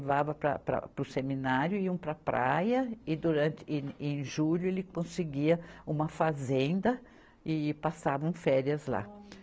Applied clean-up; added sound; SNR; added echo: none; none; none; none.